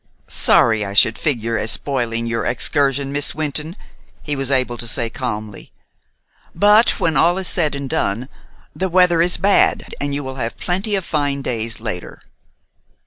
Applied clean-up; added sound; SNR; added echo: none; none; none; none.